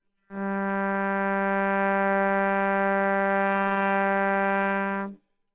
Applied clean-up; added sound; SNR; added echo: neural separator model SepFormer WHAMR!.